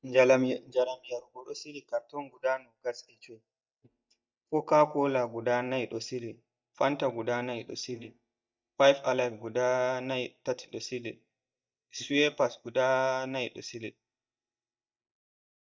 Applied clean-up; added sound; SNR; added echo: neural mask model DeepFilterNet 3.